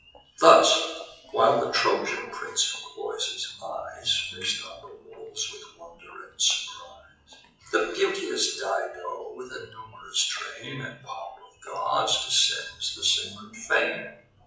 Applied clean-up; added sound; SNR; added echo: classical method WPE with log-MMSE.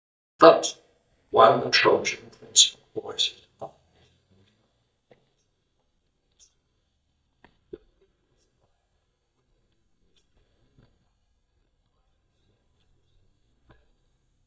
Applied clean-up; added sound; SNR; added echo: neural mask model DeepFilterNet 3.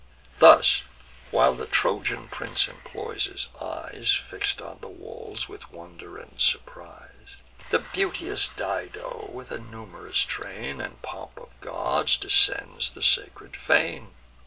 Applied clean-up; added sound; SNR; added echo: none; none; none; none.